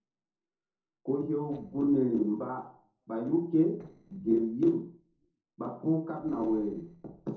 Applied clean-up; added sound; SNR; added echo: neural separator model SepFormer DNS4.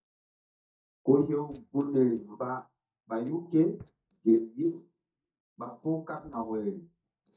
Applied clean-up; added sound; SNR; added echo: neural mask model DeepFilterNet 3.